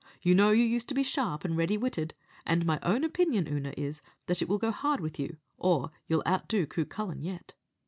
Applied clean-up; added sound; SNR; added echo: none; none; none; none.